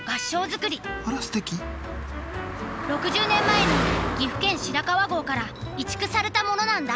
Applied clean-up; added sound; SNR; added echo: none; Car passing by; 5 dB; none.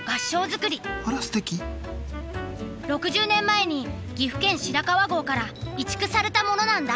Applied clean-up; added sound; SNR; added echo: none; none; none; none.